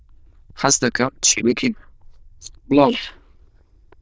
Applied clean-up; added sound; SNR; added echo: neural diffusion model UNIVERSE++.